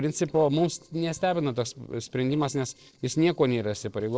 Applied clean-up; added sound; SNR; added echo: neural separator model SepFormer DNS4.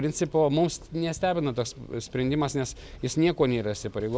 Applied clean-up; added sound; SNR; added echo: none; none; none; none.